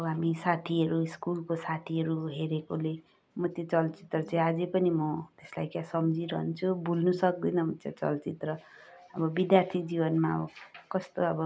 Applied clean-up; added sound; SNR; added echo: none; none; none; none.